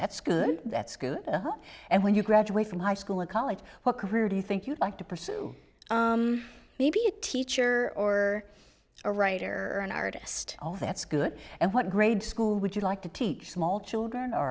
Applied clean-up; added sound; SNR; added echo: none; none; none; none.